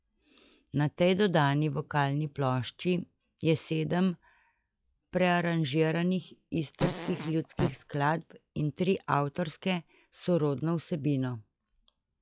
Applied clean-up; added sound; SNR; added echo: classical method log-MMSE.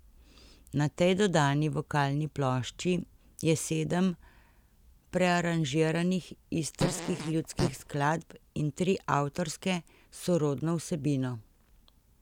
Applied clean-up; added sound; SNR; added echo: none; Fart; 4 dB; none.